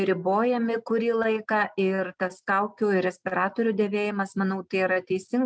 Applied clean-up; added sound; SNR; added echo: none; none; none; none.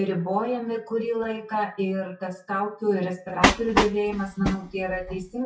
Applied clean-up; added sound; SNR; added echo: classical method WPE with log-MMSE.